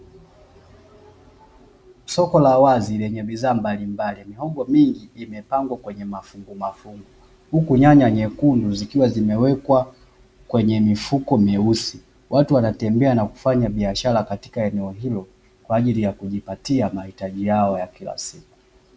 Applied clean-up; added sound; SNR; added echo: none; none; none; none.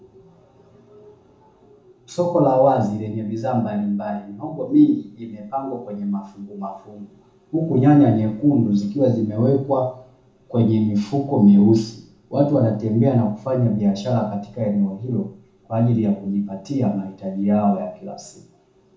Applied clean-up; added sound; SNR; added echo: none; none; none; reverberation time 0.7 s.